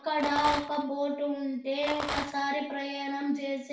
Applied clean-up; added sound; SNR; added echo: none; Rattle; 6 dB; reverberation time 0.6 s.